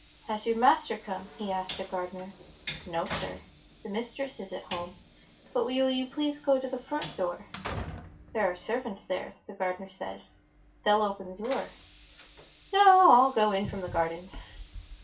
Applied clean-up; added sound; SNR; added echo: none; Train; 16 dB; reverberation time 0.3 s.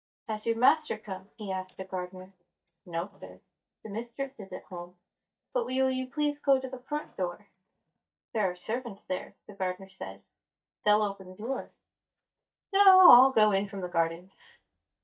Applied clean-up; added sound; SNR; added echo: neural mask model DeepFilterNet 3.